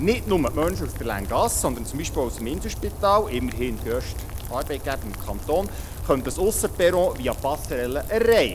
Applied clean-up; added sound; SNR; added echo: none; Rain; 7 dB; none.